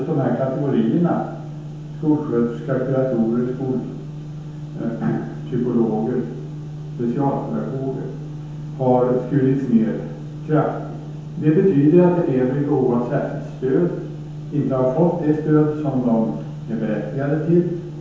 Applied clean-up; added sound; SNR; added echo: none; none; none; reverberation time 0.9 s.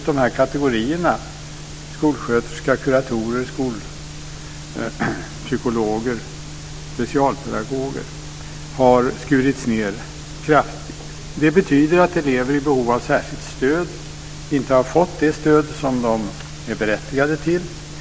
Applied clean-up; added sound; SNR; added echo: none; none; none; none.